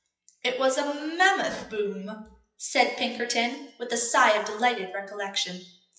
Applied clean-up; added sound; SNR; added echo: classical method WPE with log-MMSE.